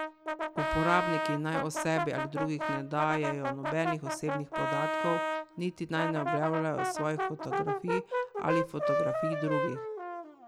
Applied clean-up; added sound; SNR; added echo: none; Brass instrument; 0 dB; none.